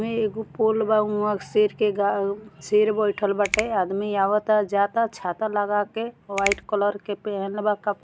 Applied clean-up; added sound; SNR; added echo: none; Finger snapping; 10 dB; none.